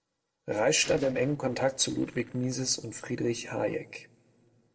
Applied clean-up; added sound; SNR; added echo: neural separator model SepFormer DNS4.